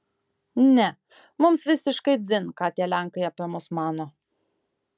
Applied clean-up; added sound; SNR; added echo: none; none; none; none.